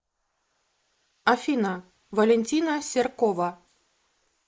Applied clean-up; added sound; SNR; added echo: neural mask model Resemble Enhance denoiser.